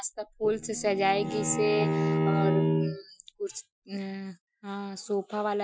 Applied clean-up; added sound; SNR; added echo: classical method Wiener filter.